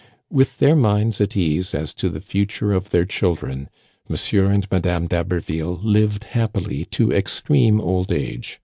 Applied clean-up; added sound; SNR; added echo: none; none; none; none.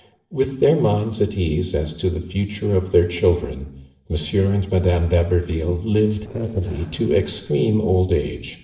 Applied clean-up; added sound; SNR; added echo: neural separator model SepFormer DNS4.